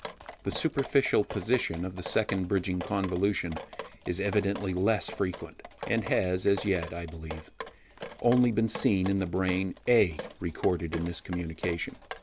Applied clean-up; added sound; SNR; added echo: none; Drip; 14 dB; none.